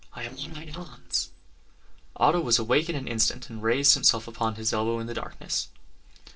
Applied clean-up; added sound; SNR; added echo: neural separator model SepFormer DNS4.